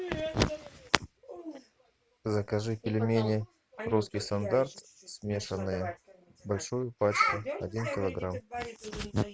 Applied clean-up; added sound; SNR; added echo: none; none; none; none.